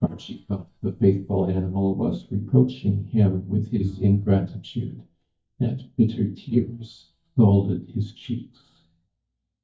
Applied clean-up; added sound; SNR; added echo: neural mask model DeepFilterNet 3.